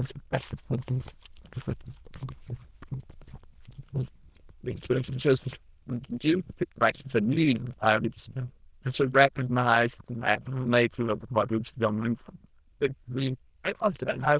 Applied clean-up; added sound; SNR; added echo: neural diffusion model UNIVERSE++.